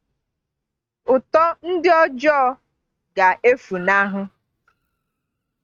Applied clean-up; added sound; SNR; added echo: neural mask model RNNoise.